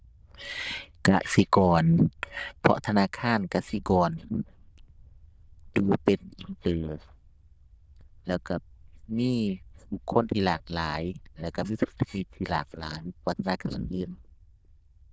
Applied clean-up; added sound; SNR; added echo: neural diffusion model UNIVERSE++.